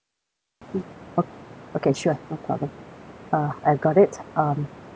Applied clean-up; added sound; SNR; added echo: none; none; none; none.